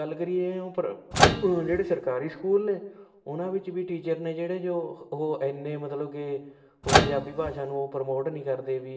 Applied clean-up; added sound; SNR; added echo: none; Microwave oven; -5 dB; reverberation time 0.8 s.